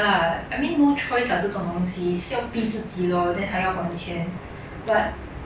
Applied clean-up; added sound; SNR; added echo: none; none; none; none.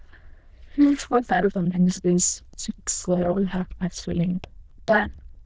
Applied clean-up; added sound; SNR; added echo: neural diffusion model UNIVERSE++.